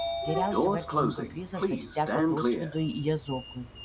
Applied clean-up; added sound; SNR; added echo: none; Sliding door; -2 dB; none.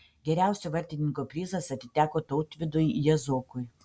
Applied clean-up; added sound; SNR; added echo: none; none; none; none.